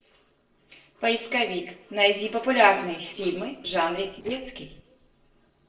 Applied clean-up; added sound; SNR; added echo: neural separator model SepFormer DNS4.